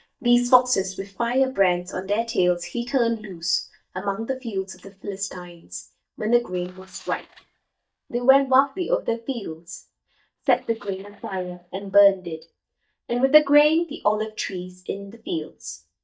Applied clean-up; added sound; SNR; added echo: neural mask model DeepFilterNet 3.